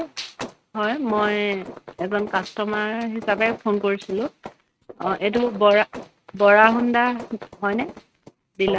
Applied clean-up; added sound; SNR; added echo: neural mask model RNNoise.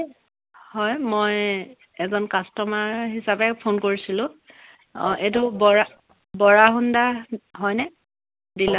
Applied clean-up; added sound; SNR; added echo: none; none; none; none.